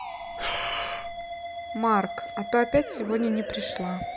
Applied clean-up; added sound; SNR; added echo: none; Musical instrument + Breathing; 5 dB; none.